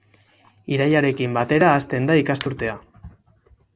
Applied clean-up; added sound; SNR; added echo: none; none; none; none.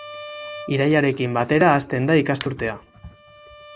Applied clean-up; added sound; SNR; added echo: none; Bowed string instrument; 19 dB; none.